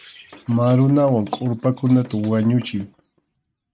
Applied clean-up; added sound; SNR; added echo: neural mask model RNNoise.